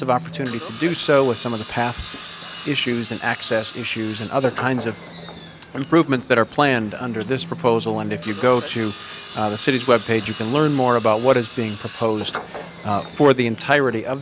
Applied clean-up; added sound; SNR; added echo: none; Tools; 14 dB; none.